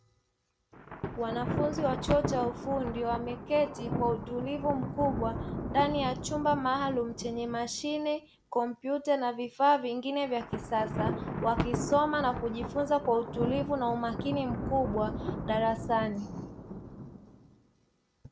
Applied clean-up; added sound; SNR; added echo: none; Thunder; 6 dB; none.